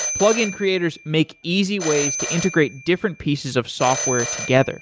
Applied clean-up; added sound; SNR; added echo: none; Telephone; 8 dB; none.